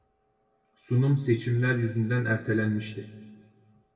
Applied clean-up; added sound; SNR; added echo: none; none; none; reverberation time 1.4 s.